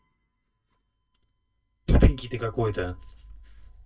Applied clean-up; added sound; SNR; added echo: neural mask model DeepFilterNet 3.